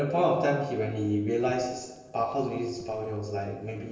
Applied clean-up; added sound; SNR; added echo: neural separator model SepFormer DNS4.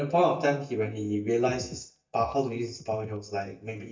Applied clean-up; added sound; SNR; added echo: neural mask model DeepFilterNet 3.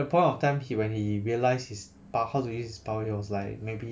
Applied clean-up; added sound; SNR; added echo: none; none; none; none.